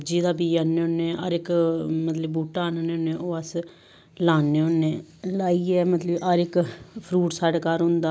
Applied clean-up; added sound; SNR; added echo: none; none; none; none.